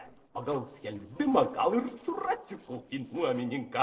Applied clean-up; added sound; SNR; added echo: neural separator model SepFormer DNS4.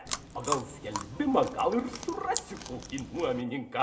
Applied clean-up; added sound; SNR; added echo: none; Chewing, mastication; 8 dB; reverberation time 1.6 s.